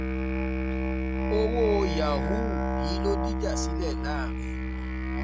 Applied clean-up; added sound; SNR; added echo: none; Musical instrument; -4 dB; none.